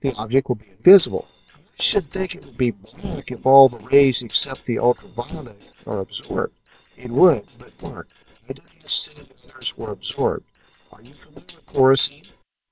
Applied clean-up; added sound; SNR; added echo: neural separator model SepFormer WHAM!.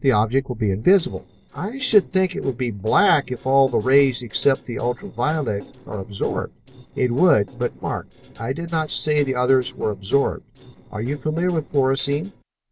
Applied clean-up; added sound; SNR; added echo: neural separator model SepFormer DNS4.